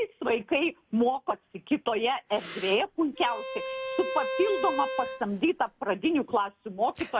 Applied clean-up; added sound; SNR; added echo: none; Bowed string instrument; 7 dB; none.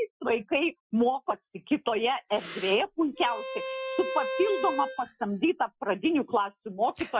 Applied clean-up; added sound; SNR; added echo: classical method Wiener filter.